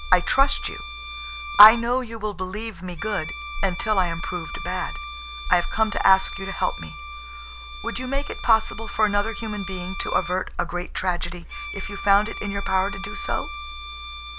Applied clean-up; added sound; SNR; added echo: none; Bowed string instrument; 12 dB; none.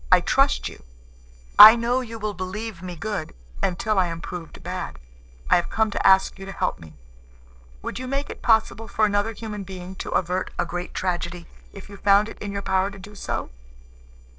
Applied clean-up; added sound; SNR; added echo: neural separator model SepFormer DNS4.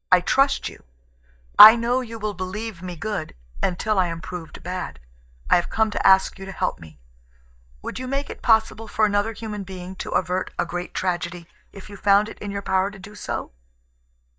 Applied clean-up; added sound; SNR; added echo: neural mask model DeepFilterNet 3.